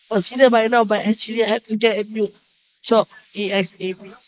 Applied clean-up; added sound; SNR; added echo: neural mask model Resemble Enhance denoiser.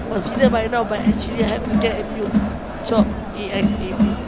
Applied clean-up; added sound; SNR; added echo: none; Crowd; -3 dB; none.